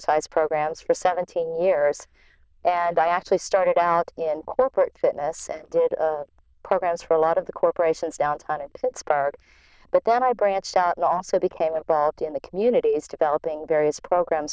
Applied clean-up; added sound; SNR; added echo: neural diffusion model UNIVERSE++.